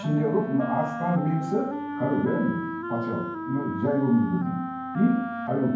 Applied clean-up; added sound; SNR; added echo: none; Wind instrument, woodwind instrument; 7 dB; reverberation time 0.9 s.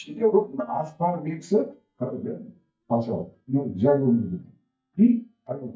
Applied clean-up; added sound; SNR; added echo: neural mask model DeepFilterNet 3.